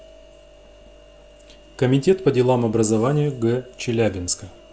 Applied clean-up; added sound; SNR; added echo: none; none; none; none.